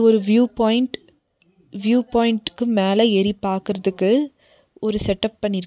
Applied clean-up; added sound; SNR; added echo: none; none; none; none.